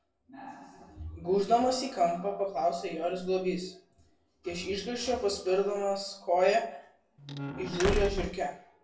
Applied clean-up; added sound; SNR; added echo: none; Slam; 3 dB; reverberation time 0.2 s.